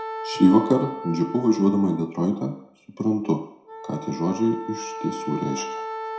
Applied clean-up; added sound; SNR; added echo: none; Wind instrument, woodwind instrument; 11 dB; reverberation time 0.6 s.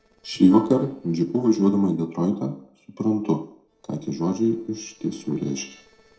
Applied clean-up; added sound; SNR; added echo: neural separator model SepFormer DNS4.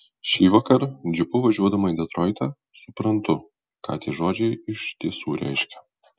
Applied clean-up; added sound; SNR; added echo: none; none; none; none.